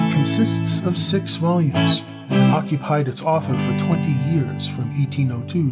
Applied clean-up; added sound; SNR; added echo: none; Guitar; 1 dB; none.